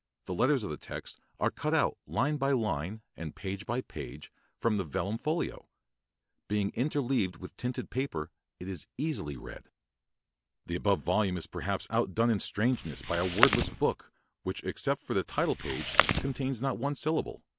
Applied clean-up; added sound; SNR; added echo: none; Chewing, mastication; 0 dB; none.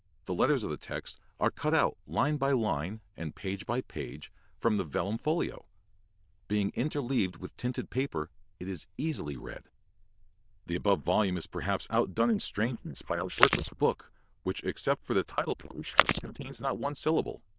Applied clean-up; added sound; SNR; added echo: neural diffusion model UNIVERSE++.